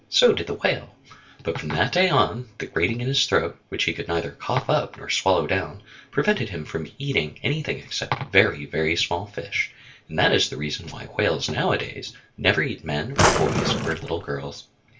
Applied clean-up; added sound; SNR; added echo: none; Drawer open or close; -2 dB; reverberation time 0.2 s.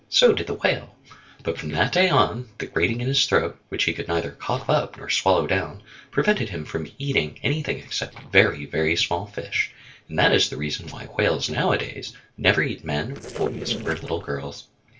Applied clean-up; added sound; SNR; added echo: neural separator model SepFormer DNS4.